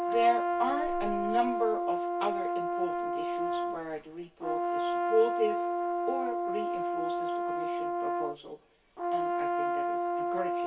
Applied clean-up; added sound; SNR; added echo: none; Brass instrument; -3 dB; reverberation time 0.2 s.